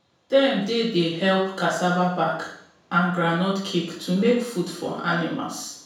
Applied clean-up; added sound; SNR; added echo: none; none; none; reverberation time 0.6 s.